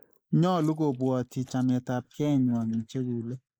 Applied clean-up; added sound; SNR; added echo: neural mask model Resemble Enhance denoiser.